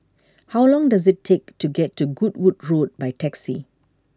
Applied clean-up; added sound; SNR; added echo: none; none; none; none.